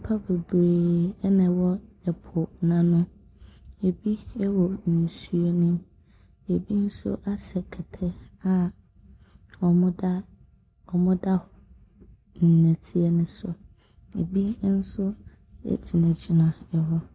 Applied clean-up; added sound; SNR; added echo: none; none; none; none.